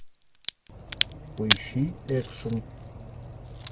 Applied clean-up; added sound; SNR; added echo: none; Crack; 0 dB; none.